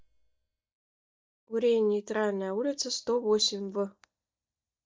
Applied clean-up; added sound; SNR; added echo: neural mask model DeepFilterNet 3.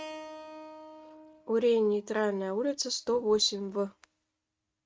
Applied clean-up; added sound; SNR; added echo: neural mask model RNNoise.